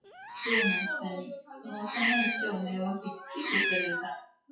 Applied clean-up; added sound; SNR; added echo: classical method WPE with log-MMSE.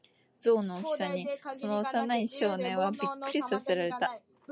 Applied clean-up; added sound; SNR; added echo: none; none; none; none.